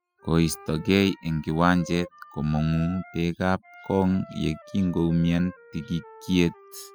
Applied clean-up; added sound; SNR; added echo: classical method spectral subtraction.